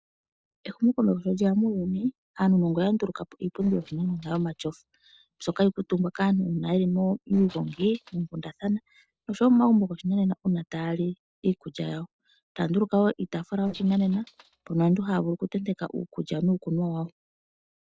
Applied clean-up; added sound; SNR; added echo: neural separator model SepFormer DNS4.